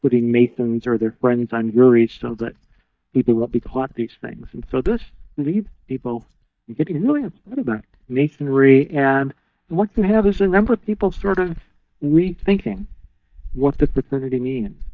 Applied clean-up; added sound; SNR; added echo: neural mask model DeepFilterNet 3.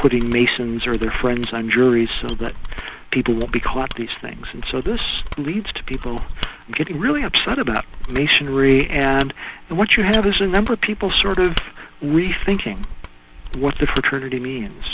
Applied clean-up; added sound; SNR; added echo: none; Mechanisms; 7 dB; none.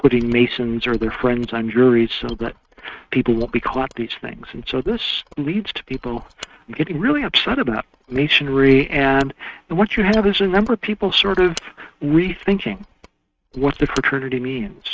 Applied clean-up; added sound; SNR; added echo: neural mask model RNNoise.